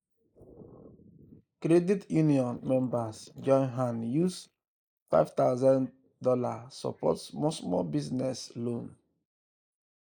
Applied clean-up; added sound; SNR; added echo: neural mask model Resemble Enhance denoiser.